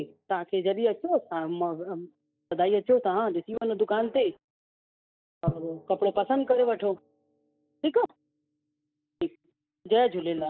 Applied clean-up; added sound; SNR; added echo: neural mask model DeepFilterNet 3.